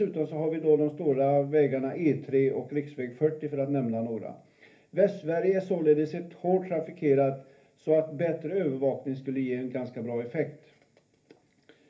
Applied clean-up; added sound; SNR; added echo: none; none; none; reverberation time 0.3 s.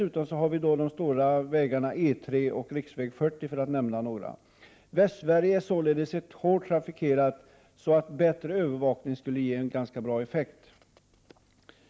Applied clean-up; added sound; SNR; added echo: none; none; none; none.